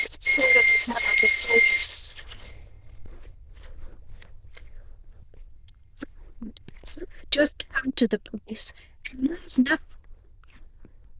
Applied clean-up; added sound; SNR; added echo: neural diffusion model UNIVERSE++.